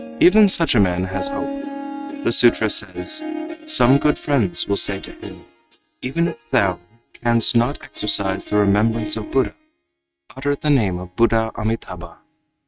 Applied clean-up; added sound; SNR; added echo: neural mask model RNNoise.